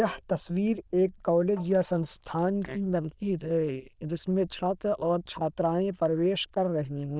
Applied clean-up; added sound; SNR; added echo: neural diffusion model UNIVERSE++.